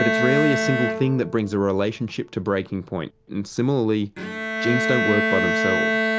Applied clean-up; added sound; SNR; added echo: none; Bowed string instrument; 1 dB; none.